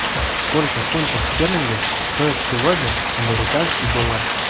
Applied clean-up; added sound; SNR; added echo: none; Rain; -2 dB; none.